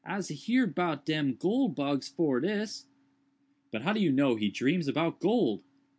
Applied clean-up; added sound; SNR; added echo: none; none; none; none.